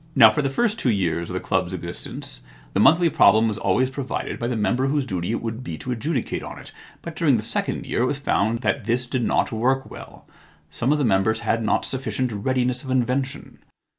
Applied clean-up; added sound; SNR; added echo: none; none; none; none.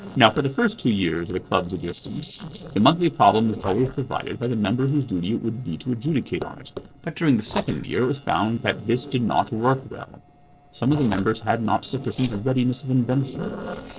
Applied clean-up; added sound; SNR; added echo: neural separator model SepFormer DNS4.